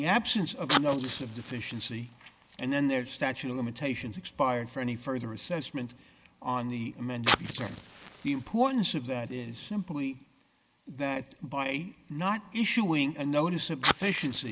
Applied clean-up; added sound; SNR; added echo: neural mask model Resemble Enhance denoiser.